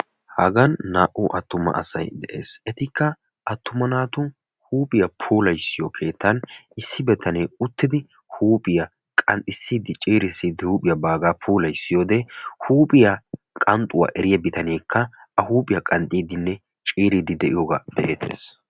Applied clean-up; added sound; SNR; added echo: none; none; none; none.